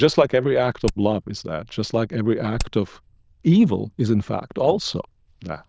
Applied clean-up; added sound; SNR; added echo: neural diffusion model UNIVERSE++.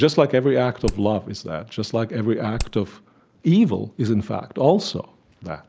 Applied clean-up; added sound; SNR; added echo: neural mask model Resemble Enhance denoiser.